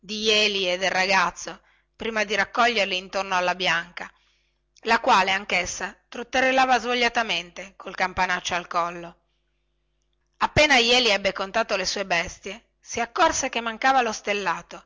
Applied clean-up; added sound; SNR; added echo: none; none; none; none.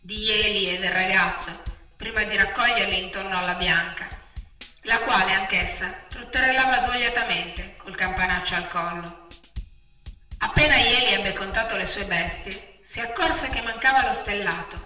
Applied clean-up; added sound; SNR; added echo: none; Drum / Drum kit; 17 dB; reverberation time 0.8 s.